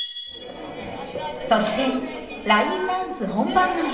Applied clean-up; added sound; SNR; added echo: none; Snare drum; 19 dB; reverberation time 0.9 s.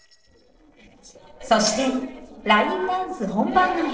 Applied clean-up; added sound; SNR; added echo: neural separator model SepFormer DNS4.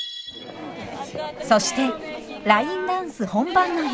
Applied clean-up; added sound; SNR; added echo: none; none; none; none.